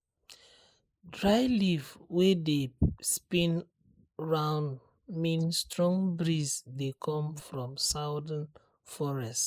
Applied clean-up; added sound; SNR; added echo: neural mask model Resemble Enhance denoiser.